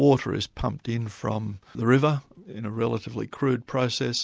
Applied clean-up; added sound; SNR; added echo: none; none; none; none.